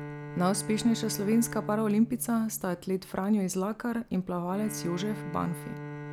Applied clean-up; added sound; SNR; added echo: none; Bowed string instrument; 12 dB; none.